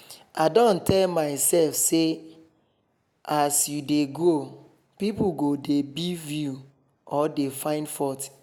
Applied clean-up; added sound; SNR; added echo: none; none; none; none.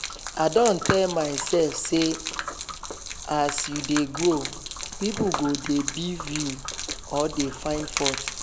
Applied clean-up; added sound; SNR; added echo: none; Gurgling / Liquid; 6 dB; none.